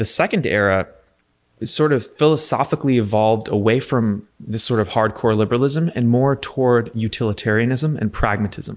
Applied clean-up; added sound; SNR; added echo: none; none; none; none.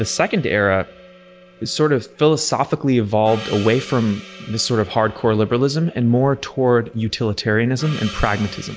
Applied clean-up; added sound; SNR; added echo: none; Gong; 19 dB; none.